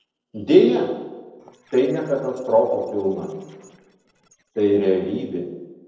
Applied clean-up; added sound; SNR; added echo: neural separator model SepFormer DNS4.